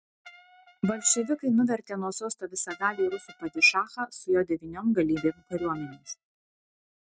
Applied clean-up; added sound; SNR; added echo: neural mask model RNNoise.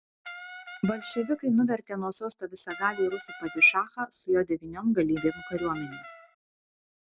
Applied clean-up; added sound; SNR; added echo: none; Brass instrument; 15 dB; none.